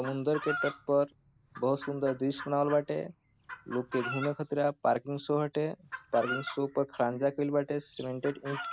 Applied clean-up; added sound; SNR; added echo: none; Chicken, rooster; 12 dB; none.